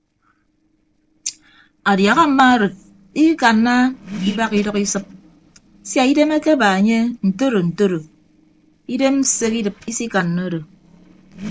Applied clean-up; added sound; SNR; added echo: neural separator model SepFormer DNS4.